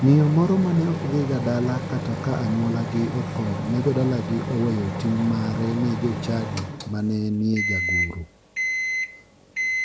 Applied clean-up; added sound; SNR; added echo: none; Microwave oven; 5 dB; none.